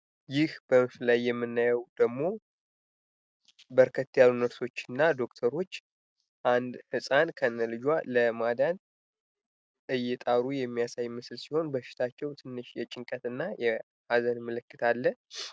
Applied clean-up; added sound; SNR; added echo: none; none; none; none.